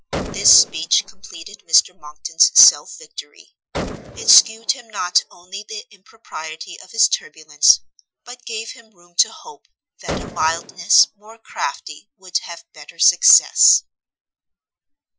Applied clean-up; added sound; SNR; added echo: classical method Wiener filter.